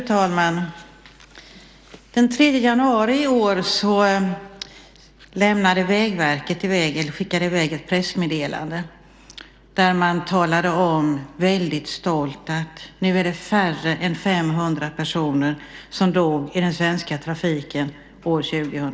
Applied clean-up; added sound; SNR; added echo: none; none; none; none.